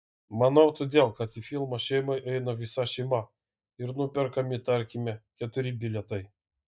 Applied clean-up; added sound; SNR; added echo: neural mask model DeepFilterNet 3.